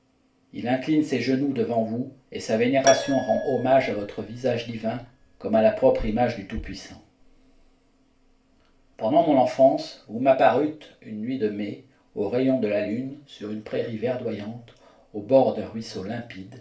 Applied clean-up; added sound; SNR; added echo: none; Keyboard (musical); 11 dB; reverberation time 0.3 s.